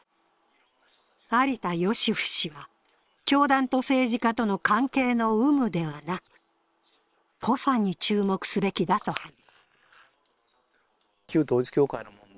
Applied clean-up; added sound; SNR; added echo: neural separator model SepFormer WHAM!.